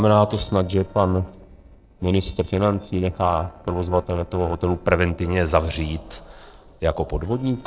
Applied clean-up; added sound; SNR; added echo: neural separator model SepFormer DNS4.